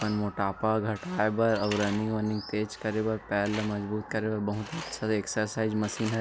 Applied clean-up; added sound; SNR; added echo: none; Tools; 17 dB; none.